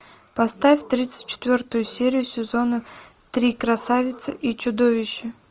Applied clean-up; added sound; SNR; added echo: none; none; none; none.